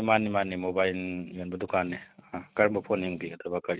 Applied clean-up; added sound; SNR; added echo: neural mask model RNNoise.